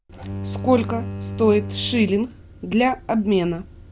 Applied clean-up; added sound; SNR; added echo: none; Bowed string instrument; 11 dB; none.